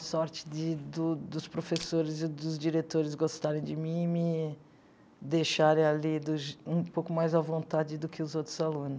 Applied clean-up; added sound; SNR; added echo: none; Crushing; 13 dB; none.